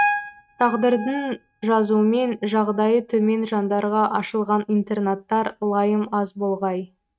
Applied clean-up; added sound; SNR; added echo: neural mask model RNNoise.